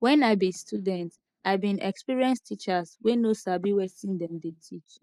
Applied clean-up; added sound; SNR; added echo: neural mask model DeepFilterNet 3.